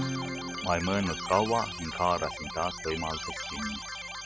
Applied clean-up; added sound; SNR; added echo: none; Keyboard (musical) + Acoustic guitar / Strum; 5 dB; none.